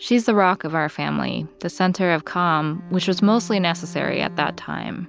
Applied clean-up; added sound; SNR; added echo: none; Bowed string instrument; 15 dB; none.